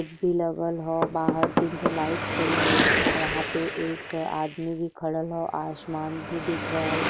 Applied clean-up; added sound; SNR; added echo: none; Car passing by / Traffic noise, roadway noise / Engine + Knock / Wood; 0 dB; none.